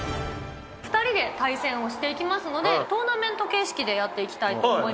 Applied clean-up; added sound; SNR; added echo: none; none; none; none.